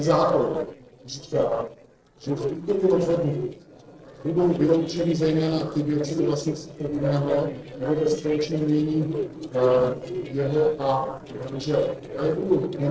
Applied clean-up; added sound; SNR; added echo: neural separator model SepFormer DNS4.